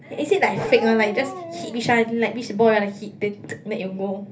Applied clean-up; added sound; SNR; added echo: none; Bark; 12 dB; reverberation time 0.3 s.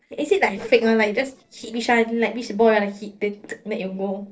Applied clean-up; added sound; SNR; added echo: neural separator model SepFormer DNS4.